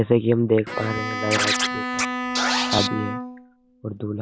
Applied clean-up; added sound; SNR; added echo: none; Bowed string instrument + Scratching (performance technique); 1 dB; none.